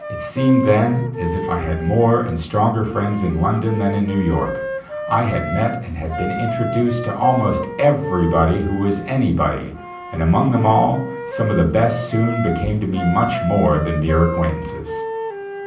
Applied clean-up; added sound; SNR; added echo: none; Wind instrument, woodwind instrument; 9 dB; reverberation time 0.6 s.